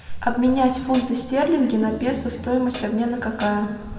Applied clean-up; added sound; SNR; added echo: none; Hi-hat; 17 dB; reverberation time 1.9 s.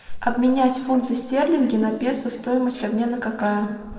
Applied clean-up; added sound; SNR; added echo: neural separator model SepFormer DNS4.